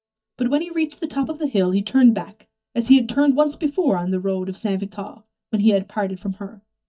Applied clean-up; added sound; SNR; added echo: neural mask model DeepFilterNet 3.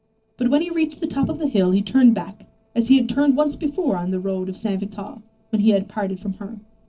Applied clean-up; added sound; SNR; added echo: neural separator model SepFormer DNS4.